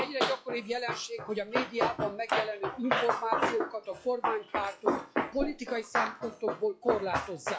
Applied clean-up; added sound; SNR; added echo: classical method log-MMSE.